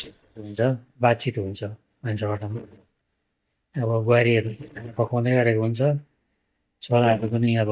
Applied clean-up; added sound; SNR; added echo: neural mask model DeepFilterNet 3.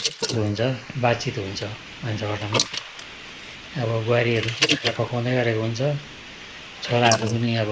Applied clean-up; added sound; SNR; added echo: neural mask model Resemble Enhance denoiser.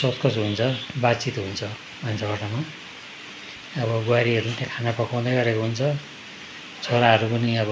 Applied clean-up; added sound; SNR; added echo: none; none; none; none.